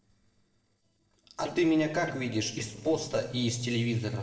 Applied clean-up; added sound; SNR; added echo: neural separator model SepFormer DNS4.